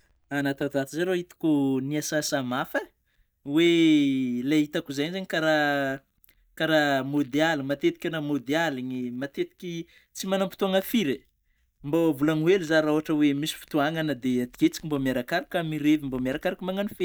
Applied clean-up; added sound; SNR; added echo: neural mask model DeepFilterNet 3.